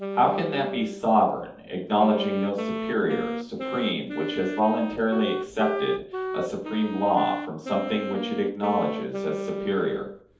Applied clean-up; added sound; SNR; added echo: none; Wind instrument, woodwind instrument; 6 dB; reverberation time 0.6 s.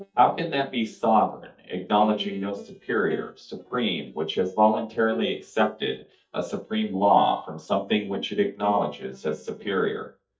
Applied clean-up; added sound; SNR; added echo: neural mask model DeepFilterNet 3.